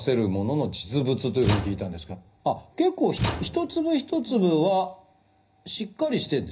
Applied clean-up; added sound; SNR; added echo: none; Slam / Tools; 7 dB; reverberation time 0.5 s.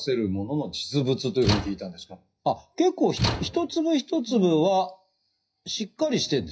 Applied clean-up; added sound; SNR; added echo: classical method WPE with log-MMSE.